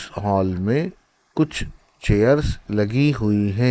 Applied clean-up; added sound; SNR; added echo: neural mask model Resemble Enhance denoiser.